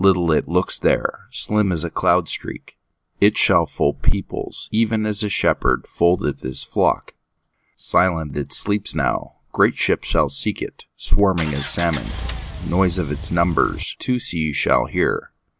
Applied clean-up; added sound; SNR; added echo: none; Engine; 10 dB; none.